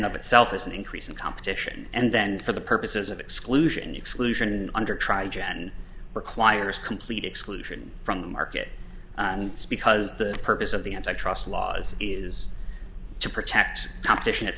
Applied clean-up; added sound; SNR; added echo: none; none; none; none.